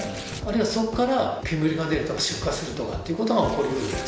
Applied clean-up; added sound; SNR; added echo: none; Tearing; 20 dB; none.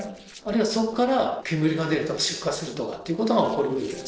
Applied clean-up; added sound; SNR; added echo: neural separator model SepFormer DNS4.